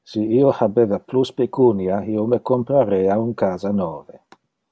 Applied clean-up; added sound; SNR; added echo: none; none; none; none.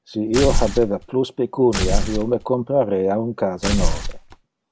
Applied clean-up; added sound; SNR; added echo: none; Tearing; 0 dB; none.